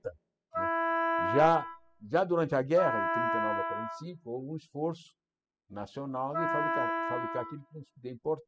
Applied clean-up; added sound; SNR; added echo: classical method spectral subtraction.